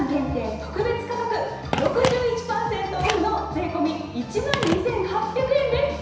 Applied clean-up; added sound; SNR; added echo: none; Telephone; 10 dB; reverberation time 1.0 s.